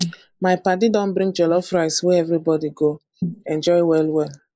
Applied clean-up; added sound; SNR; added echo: neural mask model Resemble Enhance denoiser.